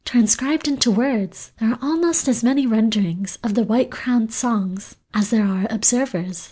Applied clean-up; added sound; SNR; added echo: none; none; none; none.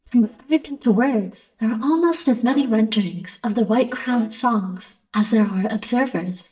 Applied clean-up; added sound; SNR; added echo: neural mask model DeepFilterNet 3.